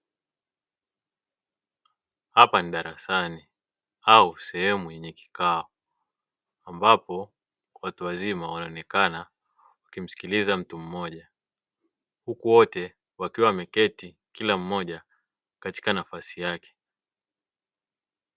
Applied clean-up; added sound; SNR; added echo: none; none; none; none.